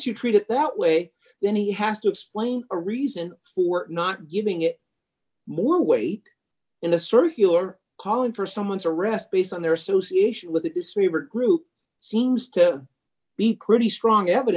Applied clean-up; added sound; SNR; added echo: none; none; none; none.